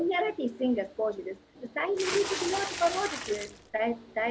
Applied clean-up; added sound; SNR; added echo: none; Water / Splash, splatter; 6 dB; none.